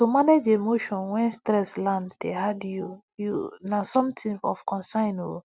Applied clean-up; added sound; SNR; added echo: none; none; none; none.